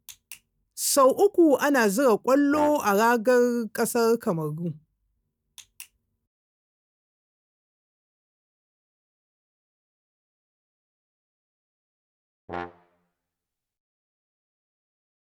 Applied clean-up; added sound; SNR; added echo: none; Brass instrument; 14 dB; none.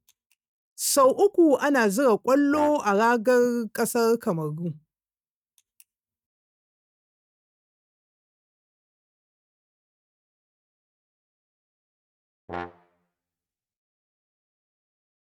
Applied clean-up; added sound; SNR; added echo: neural mask model RNNoise.